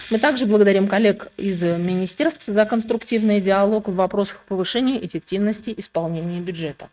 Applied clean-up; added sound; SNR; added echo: neural mask model RNNoise.